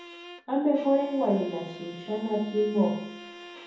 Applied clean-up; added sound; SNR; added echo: none; Bowed string instrument; 17 dB; reverberation time 1.2 s.